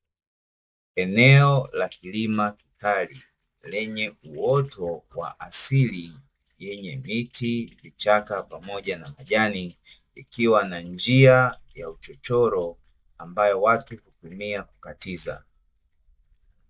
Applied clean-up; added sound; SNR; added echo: neural mask model DeepFilterNet 3.